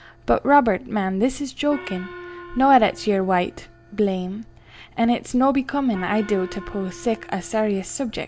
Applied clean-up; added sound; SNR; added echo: none; Gong; 20 dB; none.